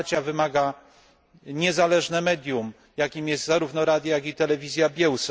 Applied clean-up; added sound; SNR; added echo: none; none; none; none.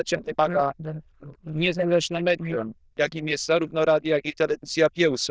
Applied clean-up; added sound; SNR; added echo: neural diffusion model UNIVERSE++.